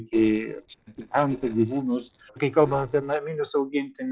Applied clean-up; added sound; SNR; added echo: neural separator model SepFormer DNS4.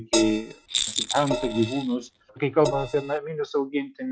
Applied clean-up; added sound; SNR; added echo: neural mask model RNNoise.